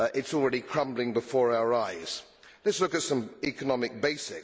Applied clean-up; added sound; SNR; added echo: none; none; none; none.